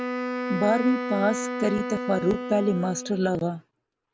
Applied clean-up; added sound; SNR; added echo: none; Wind instrument, woodwind instrument; 5 dB; none.